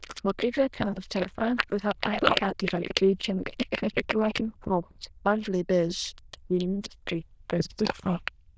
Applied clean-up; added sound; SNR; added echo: neural diffusion model UNIVERSE++.